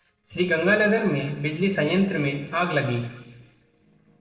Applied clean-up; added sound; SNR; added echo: neural separator model SepFormer DNS4.